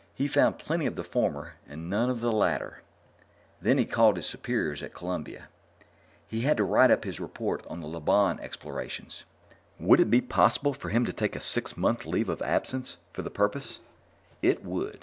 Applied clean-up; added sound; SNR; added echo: none; none; none; none.